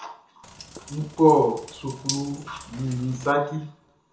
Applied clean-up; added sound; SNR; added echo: none; Bathtub (filling or washing); 14 dB; reverberation time 0.5 s.